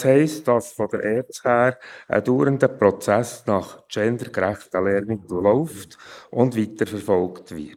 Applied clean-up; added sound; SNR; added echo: neural mask model Resemble Enhance denoiser.